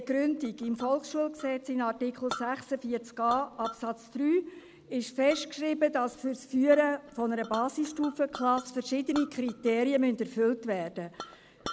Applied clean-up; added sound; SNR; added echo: none; Chink, clink; 18 dB; none.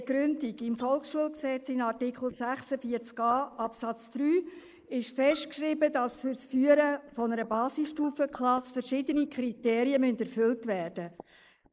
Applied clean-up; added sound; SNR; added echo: neural mask model Resemble Enhance denoiser.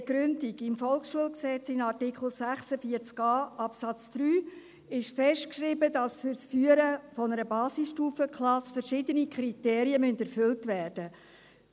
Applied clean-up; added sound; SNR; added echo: none; none; none; none.